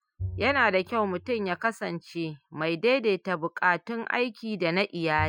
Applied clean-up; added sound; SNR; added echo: classical method Wiener filter.